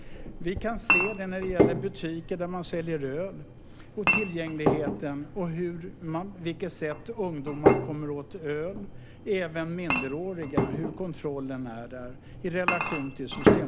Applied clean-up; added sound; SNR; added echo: none; Chink, clink; -3 dB; none.